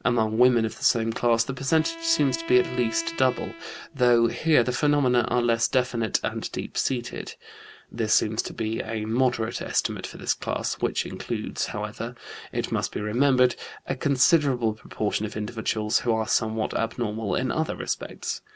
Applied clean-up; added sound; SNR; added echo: none; Bowed string instrument; 15 dB; none.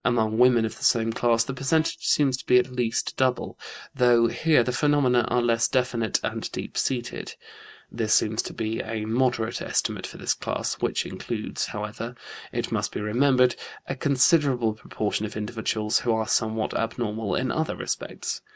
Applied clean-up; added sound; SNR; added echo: neural mask model DeepFilterNet 3.